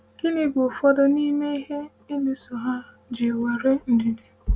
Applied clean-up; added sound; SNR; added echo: none; none; none; none.